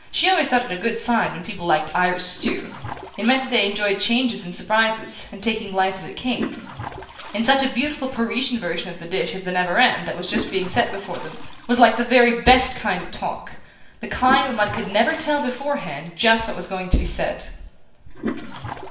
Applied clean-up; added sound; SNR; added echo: none; Toilet flush; 15 dB; reverberation time 0.9 s.